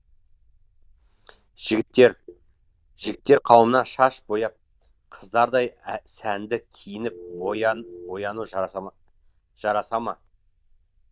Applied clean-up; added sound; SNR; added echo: neural diffusion model UNIVERSE++.